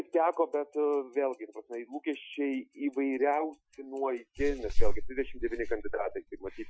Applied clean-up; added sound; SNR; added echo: classical method Wiener filter.